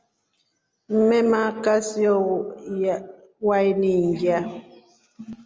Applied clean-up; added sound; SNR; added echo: none; none; none; none.